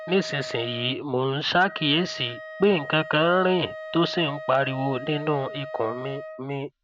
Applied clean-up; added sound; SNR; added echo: none; Wind instrument, woodwind instrument; 13 dB; none.